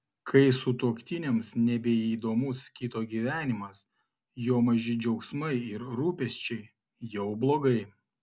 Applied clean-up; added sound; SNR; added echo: none; none; none; none.